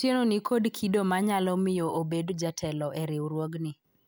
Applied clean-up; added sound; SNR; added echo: none; none; none; none.